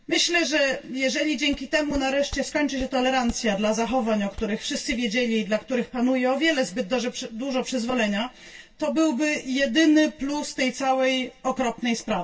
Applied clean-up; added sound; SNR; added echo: none; Walk, footsteps; 18 dB; reverberation time 0.1 s.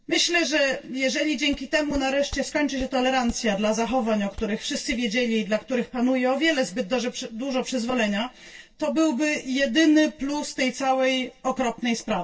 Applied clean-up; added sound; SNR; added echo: neural separator model SepFormer DNS4.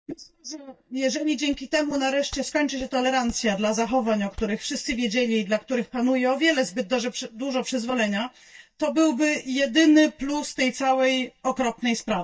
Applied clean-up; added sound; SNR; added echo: neural mask model DeepFilterNet 3.